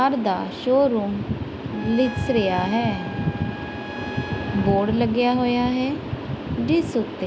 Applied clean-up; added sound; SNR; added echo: none; Trumpet; 15 dB; none.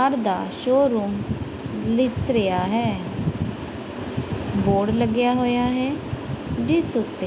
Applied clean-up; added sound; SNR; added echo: none; none; none; none.